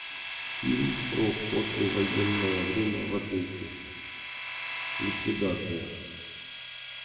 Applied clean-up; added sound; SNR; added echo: none; Domestic sounds, home sounds; 3 dB; reverberation time 1.4 s.